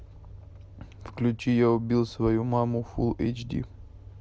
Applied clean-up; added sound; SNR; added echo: none; none; none; none.